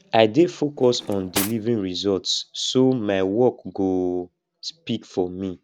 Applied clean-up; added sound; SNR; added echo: none; Cutlery, silverware; 10 dB; none.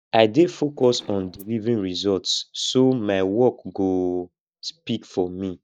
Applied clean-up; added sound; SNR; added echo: neural mask model DeepFilterNet 3.